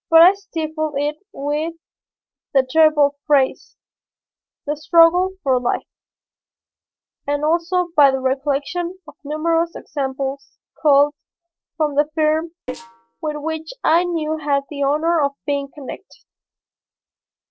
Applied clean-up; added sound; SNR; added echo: neural separator model SepFormer DNS4.